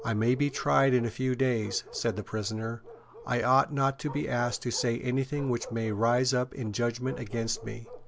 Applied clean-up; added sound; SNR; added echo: none; Bark; 19 dB; none.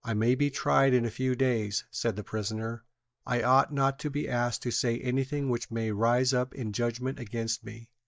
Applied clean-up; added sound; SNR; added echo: neural mask model DeepFilterNet 3.